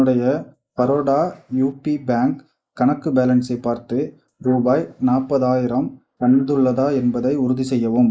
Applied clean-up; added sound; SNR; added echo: neural mask model Resemble Enhance denoiser.